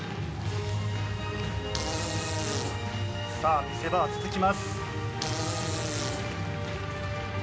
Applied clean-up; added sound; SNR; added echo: none; Fart; 8 dB; none.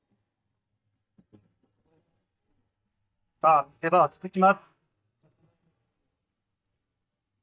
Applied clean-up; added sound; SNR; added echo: neural mask model DeepFilterNet 3.